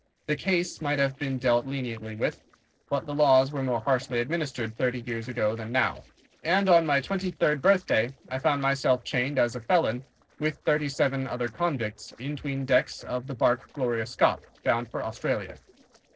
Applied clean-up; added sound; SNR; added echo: neural separator model SepFormer DNS4.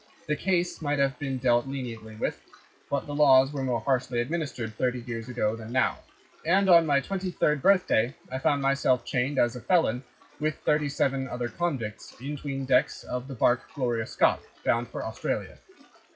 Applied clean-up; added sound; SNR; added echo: classical method WPE with log-MMSE.